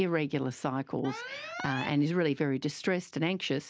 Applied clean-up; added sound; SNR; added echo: none; Alarm; 12 dB; none.